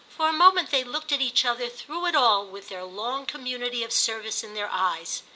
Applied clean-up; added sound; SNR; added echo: none; none; none; none.